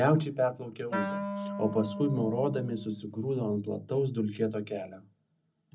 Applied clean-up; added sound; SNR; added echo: none; Wind instrument, woodwind instrument; 6 dB; reverberation time 0.4 s.